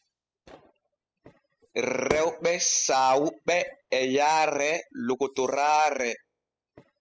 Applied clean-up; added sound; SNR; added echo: classical method spectral subtraction.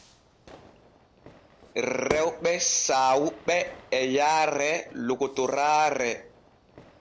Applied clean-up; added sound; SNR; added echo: none; Fire / Fireworks; 18 dB; none.